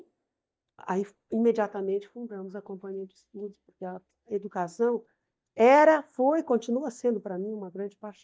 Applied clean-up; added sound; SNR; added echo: neural mask model DeepFilterNet 3.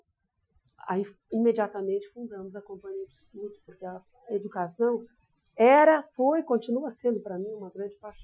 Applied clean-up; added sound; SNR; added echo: classical method Wiener filter.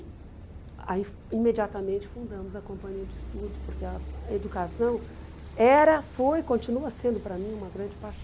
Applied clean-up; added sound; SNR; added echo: none; Car passing by / Idling / Accelerating, revving, vroom; 12 dB; none.